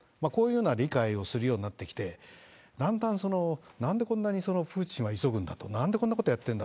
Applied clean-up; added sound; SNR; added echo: none; none; none; none.